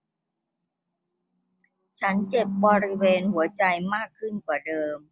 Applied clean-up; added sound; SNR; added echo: none; none; none; none.